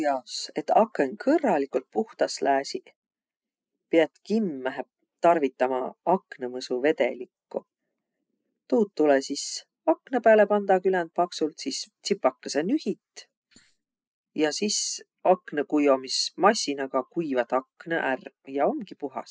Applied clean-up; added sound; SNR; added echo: neural mask model Resemble Enhance denoiser.